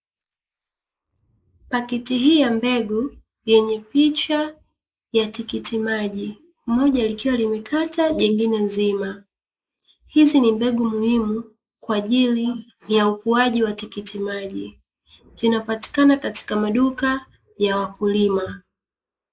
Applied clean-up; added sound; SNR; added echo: neural mask model Resemble Enhance denoiser.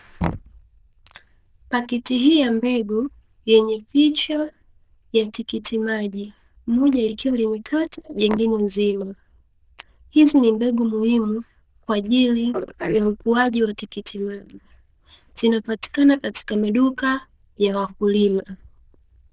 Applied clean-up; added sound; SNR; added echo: neural diffusion model UNIVERSE++.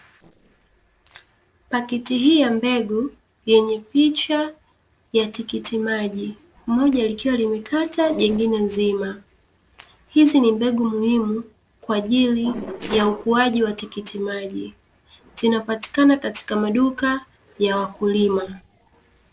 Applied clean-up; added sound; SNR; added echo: neural separator model SepFormer DNS4.